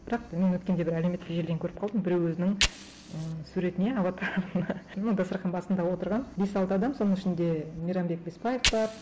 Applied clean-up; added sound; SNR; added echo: none; Fire; 10 dB; none.